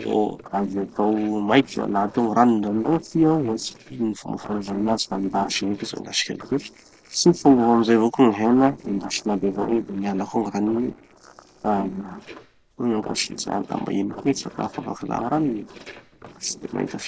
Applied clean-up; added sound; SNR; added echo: neural separator model SepFormer DNS4.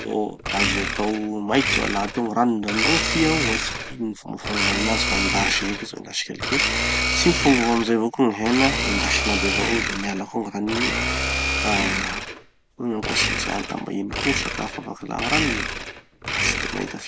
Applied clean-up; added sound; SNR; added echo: none; Domestic sounds, home sounds; 0 dB; none.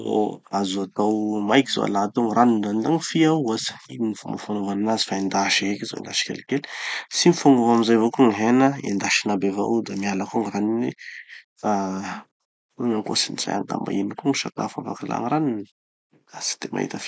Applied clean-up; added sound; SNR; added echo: none; none; none; none.